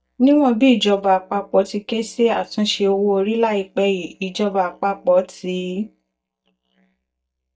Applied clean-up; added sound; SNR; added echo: neural mask model DeepFilterNet 3.